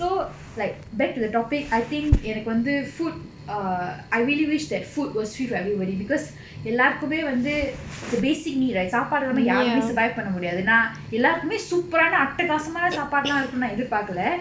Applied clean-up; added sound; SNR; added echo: none; none; none; none.